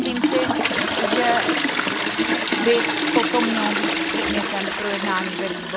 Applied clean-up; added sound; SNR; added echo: none; Toilet flush; -5 dB; none.